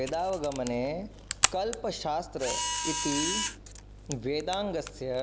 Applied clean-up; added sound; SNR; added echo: none; Camera; 2 dB; none.